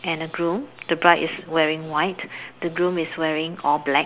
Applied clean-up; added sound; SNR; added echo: none; none; none; none.